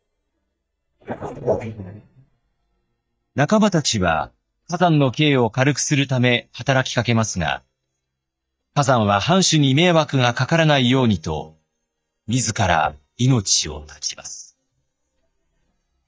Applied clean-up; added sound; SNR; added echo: neural mask model DeepFilterNet 3.